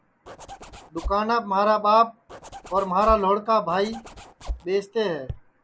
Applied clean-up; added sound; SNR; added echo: none; Zipper (clothing); 12 dB; none.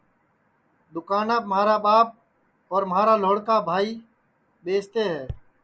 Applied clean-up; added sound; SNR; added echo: none; none; none; none.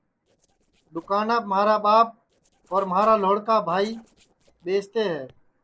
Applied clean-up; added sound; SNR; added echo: neural separator model SepFormer DNS4.